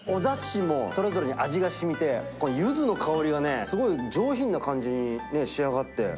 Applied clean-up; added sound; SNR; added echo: none; none; none; none.